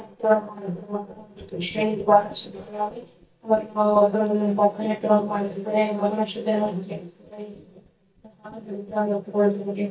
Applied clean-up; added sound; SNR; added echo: neural mask model DeepFilterNet 3.